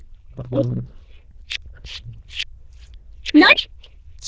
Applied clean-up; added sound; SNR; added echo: neural diffusion model UNIVERSE++.